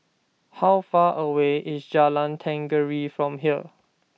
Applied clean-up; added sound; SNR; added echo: none; none; none; none.